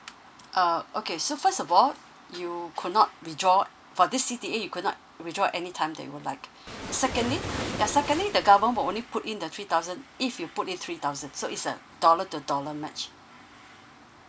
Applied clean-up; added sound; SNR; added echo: none; Waves, surf; 7 dB; none.